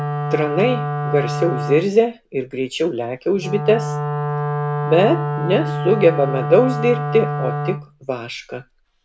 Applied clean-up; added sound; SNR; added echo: none; Wind instrument, woodwind instrument; 4 dB; none.